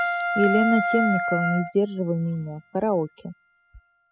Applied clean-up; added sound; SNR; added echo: classical method spectral subtraction.